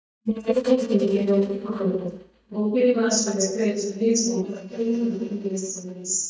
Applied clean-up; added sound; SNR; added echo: neural mask model DeepFilterNet 3.